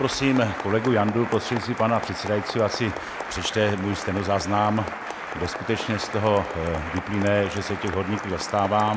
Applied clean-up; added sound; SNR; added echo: none; Applause; 8 dB; none.